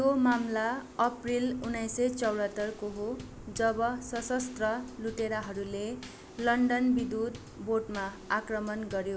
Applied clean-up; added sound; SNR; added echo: none; Bass drum / Snare drum / Drum kit; 19 dB; none.